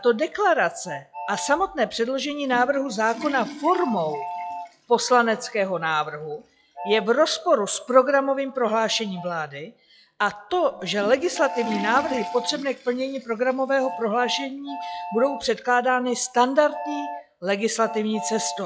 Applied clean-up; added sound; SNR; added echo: classical method log-MMSE.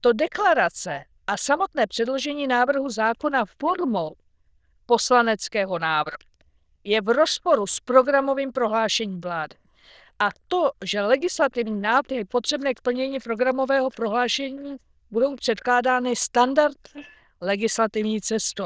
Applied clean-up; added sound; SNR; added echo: neural diffusion model UNIVERSE++.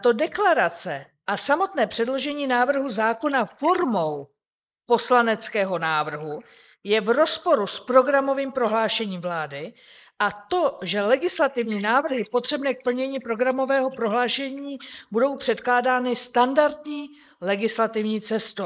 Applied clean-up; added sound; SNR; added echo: neural mask model Resemble Enhance denoiser.